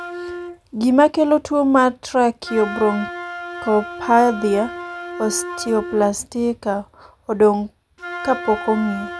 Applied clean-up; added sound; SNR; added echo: none; Wind instrument, woodwind instrument; 12 dB; none.